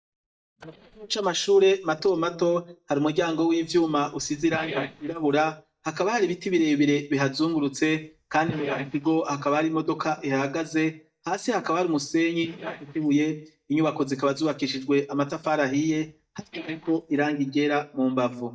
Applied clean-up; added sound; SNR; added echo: neural mask model DeepFilterNet 3.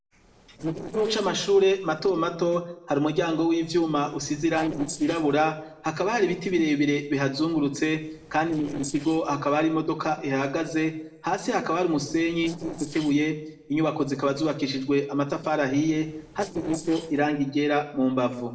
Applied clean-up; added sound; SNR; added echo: neural separator model SepFormer DNS4.